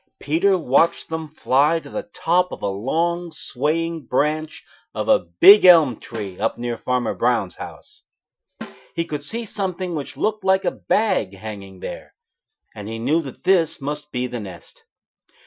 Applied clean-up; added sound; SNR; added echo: classical method Wiener filter.